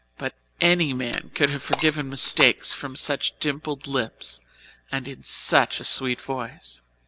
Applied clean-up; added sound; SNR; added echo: none; Shatter; 9 dB; none.